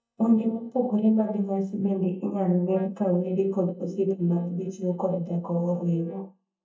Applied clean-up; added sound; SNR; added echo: neural mask model DeepFilterNet 3.